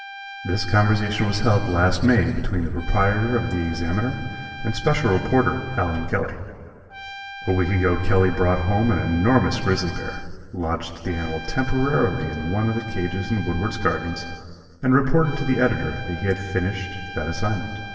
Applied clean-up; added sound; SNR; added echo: none; Trumpet; 15 dB; reverberation time 1.9 s.